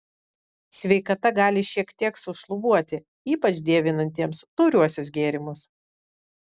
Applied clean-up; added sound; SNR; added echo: none; none; none; none.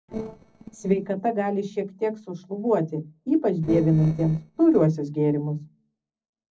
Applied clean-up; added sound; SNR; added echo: neural separator model SepFormer DNS4.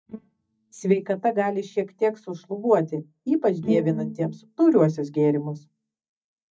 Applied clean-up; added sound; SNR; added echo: neural mask model DeepFilterNet 3.